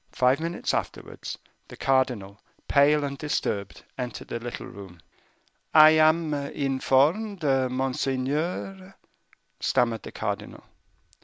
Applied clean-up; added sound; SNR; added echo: none; none; none; none.